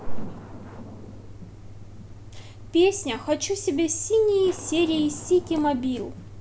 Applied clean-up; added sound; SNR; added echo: none; Thunder; 19 dB; none.